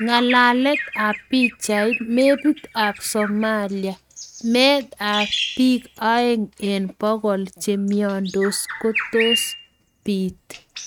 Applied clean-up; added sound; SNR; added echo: neural mask model RNNoise.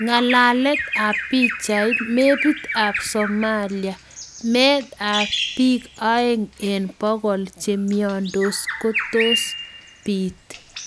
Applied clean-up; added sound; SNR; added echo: none; Bird vocalization, bird call, bird song; 8 dB; none.